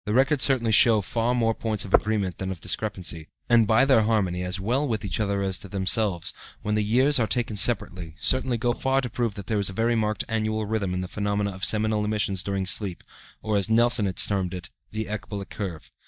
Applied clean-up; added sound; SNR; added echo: neural mask model DeepFilterNet 3.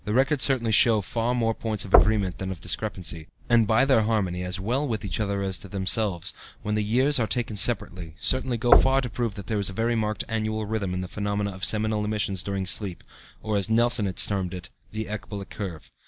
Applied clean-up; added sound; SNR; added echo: none; Knock; 1 dB; none.